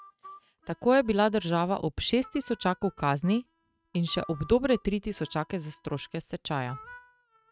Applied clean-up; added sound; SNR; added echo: neural mask model RNNoise.